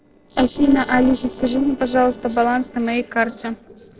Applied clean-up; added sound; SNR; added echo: neural separator model SepFormer DNS4.